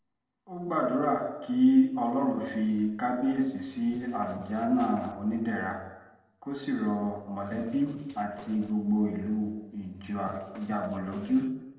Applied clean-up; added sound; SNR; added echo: neural separator model SepFormer DNS4.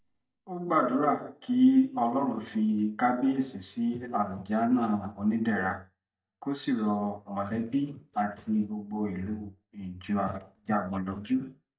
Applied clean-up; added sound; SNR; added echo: neural mask model DeepFilterNet 3.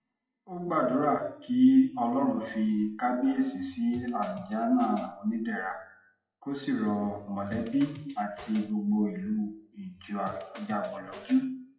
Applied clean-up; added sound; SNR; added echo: classical method WPE with log-MMSE.